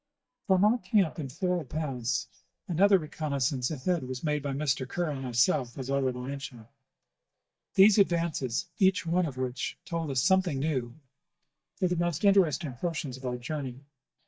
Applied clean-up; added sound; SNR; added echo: neural mask model DeepFilterNet 3.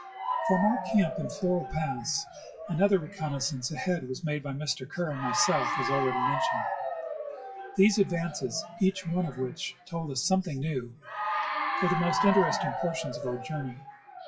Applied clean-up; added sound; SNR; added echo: classical method WPE with log-MMSE.